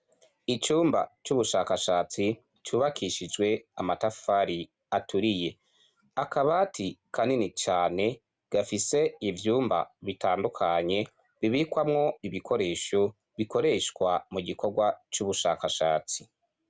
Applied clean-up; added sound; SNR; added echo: none; none; none; none.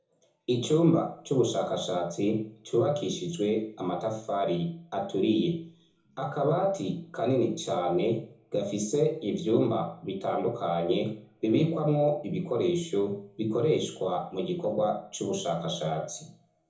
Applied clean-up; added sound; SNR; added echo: none; none; none; reverberation time 0.6 s.